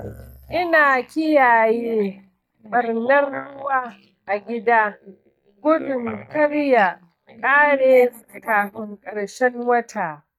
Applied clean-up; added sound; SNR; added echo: neural mask model DeepFilterNet 3.